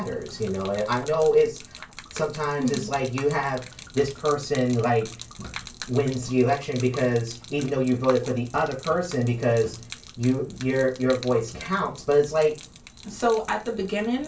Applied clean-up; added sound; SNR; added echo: none; Gurgling / Liquid; 18 dB; reverberation time 0.2 s.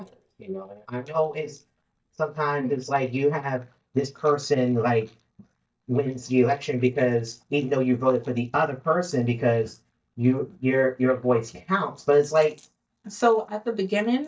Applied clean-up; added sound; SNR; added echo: neural mask model DeepFilterNet 3.